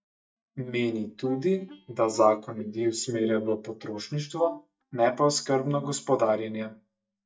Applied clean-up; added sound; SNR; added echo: neural mask model DeepFilterNet 3.